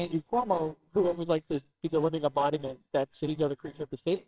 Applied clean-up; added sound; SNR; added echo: neural separator model SepFormer WHAMR!.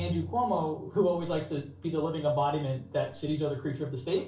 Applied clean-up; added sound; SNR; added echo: none; Organ; 16 dB; reverberation time 0.3 s.